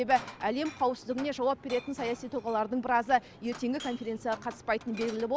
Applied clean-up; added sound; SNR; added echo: none; Glass; 18 dB; none.